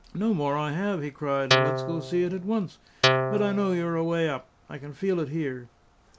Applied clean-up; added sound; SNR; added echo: none; Guitar; -2 dB; none.